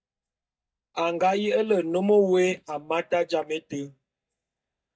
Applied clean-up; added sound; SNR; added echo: neural mask model DeepFilterNet 3.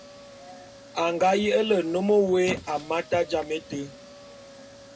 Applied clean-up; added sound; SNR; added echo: none; Squeak; 18 dB; reverberation time 0.2 s.